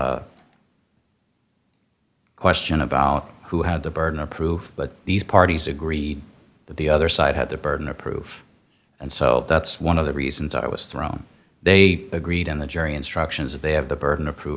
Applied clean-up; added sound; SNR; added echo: none; none; none; none.